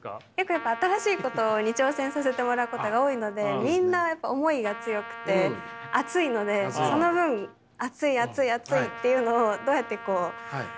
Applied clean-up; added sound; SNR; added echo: none; Trumpet; 15 dB; none.